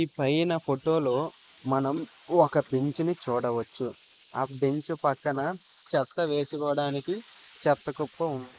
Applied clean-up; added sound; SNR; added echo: neural mask model Resemble Enhance denoiser.